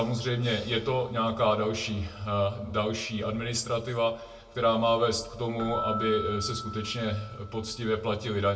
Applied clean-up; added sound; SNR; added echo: none; Keyboard (musical); 14 dB; reverberation time 0.2 s.